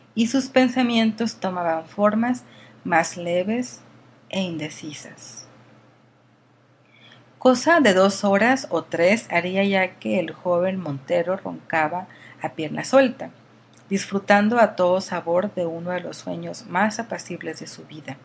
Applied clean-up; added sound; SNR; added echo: none; none; none; none.